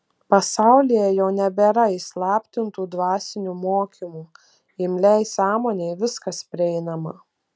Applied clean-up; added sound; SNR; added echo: none; none; none; none.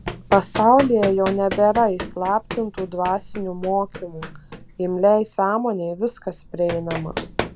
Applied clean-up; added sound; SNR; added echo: none; Run; 11 dB; none.